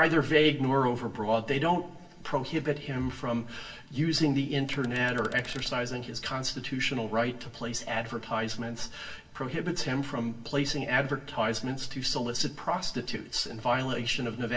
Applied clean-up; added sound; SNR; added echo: none; Typewriter; 19 dB; reverberation time 0.2 s.